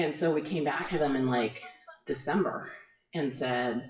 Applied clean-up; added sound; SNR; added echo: classical method WPE with log-MMSE.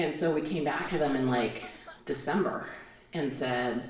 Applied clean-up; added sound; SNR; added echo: none; Cough; 16 dB; reverberation time 0.5 s.